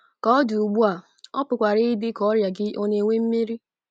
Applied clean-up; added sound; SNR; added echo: none; none; none; none.